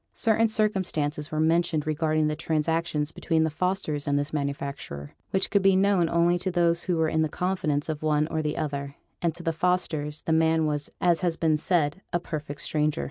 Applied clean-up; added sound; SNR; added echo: none; none; none; none.